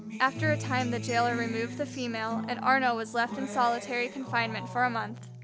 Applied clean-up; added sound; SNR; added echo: none; Acoustic guitar; 7 dB; none.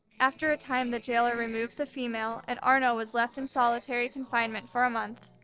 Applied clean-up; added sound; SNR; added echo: neural separator model SepFormer DNS4.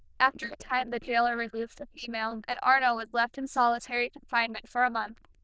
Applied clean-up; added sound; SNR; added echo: neural diffusion model UNIVERSE++.